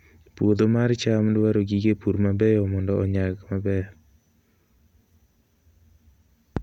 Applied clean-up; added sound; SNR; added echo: none; none; none; none.